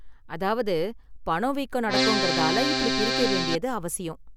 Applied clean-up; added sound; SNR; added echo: none; Accordion; -3 dB; none.